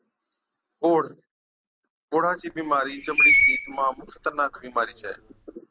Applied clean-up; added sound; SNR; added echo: none; Screech; -3 dB; none.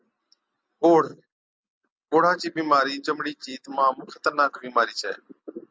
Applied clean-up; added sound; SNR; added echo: none; none; none; none.